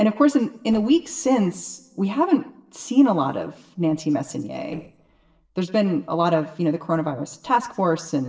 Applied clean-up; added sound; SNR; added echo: neural separator model SepFormer DNS4.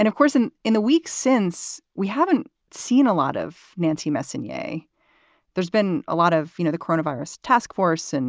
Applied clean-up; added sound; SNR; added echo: none; none; none; none.